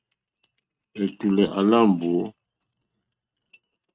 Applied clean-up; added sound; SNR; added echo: neural mask model RNNoise.